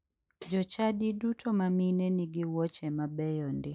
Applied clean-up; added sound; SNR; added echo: neural mask model Resemble Enhance denoiser.